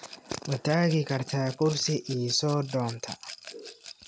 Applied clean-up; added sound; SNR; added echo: none; Rattle / Glass; 16 dB; none.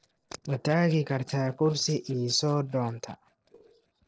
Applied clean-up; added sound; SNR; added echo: neural separator model SepFormer DNS4.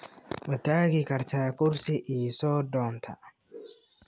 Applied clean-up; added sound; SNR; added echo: none; none; none; none.